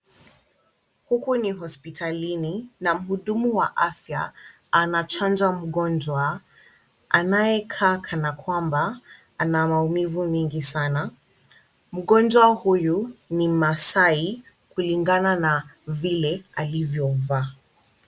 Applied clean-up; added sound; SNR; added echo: none; none; none; none.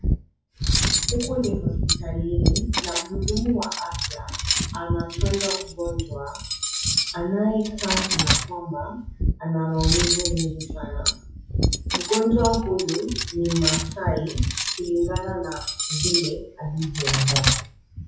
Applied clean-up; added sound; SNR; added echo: classical method WPE with log-MMSE.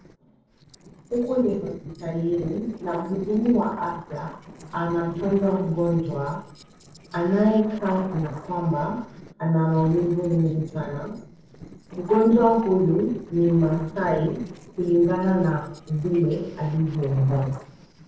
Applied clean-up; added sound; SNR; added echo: neural separator model SepFormer DNS4.